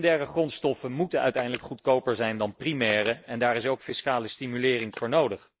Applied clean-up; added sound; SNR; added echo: neural mask model Resemble Enhance denoiser.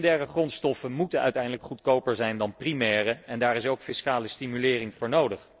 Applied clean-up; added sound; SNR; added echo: neural separator model SepFormer DNS4.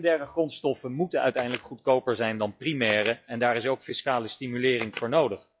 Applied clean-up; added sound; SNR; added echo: classical method log-MMSE.